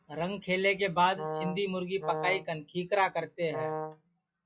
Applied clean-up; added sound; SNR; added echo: classical method log-MMSE.